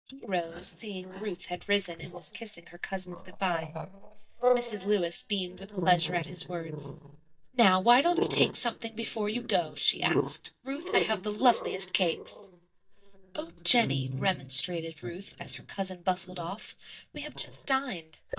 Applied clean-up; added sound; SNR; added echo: neural mask model DeepFilterNet 3.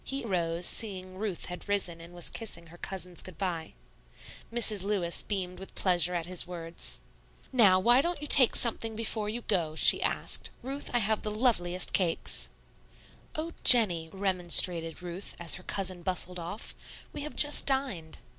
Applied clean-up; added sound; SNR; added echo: none; none; none; none.